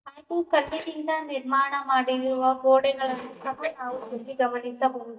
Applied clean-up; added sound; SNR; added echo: neural mask model DeepFilterNet 3.